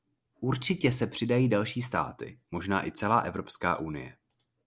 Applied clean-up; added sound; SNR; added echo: none; none; none; none.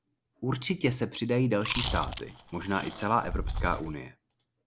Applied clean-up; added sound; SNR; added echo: none; Chewing, mastication; 2 dB; none.